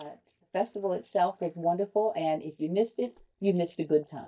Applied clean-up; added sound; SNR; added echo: neural mask model DeepFilterNet 3.